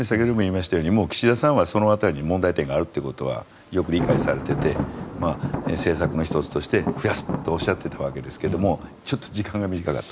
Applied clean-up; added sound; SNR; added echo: none; Thunder; 9 dB; none.